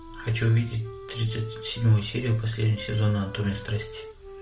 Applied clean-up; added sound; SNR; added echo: none; Wind instrument, woodwind instrument; 17 dB; none.